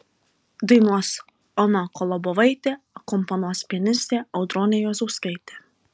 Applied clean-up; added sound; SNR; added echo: none; none; none; none.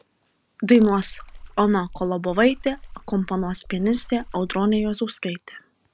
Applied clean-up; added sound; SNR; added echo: none; Water / Splash, splatter; 17 dB; none.